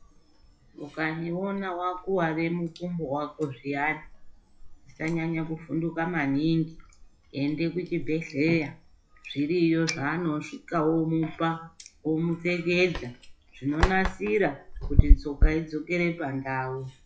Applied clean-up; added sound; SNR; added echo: classical method WPE with log-MMSE.